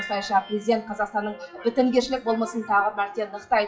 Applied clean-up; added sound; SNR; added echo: classical method WPE with log-MMSE.